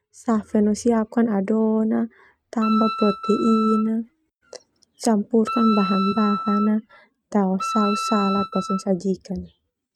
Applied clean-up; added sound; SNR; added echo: neural mask model RNNoise.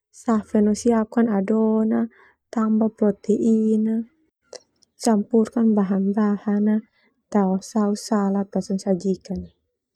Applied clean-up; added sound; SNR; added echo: neural mask model DeepFilterNet 3.